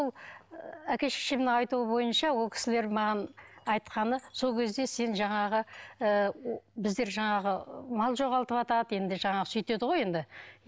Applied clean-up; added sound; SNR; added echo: none; none; none; none.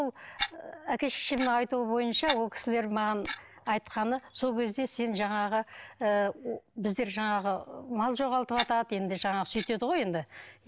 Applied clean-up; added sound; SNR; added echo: neural mask model Resemble Enhance denoiser.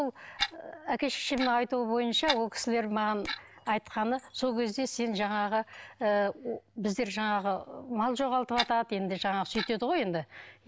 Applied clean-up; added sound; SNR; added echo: none; Clock; 8 dB; none.